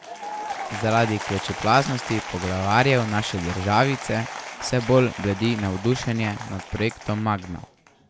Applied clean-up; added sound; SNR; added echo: none; Applause / Crowd; 10 dB; none.